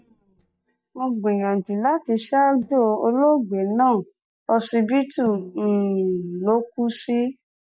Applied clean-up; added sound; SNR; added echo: neural mask model DeepFilterNet 3.